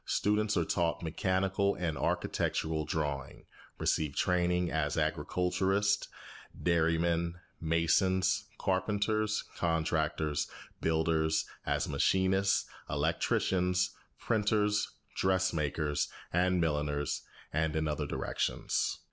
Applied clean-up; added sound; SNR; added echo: none; none; none; none.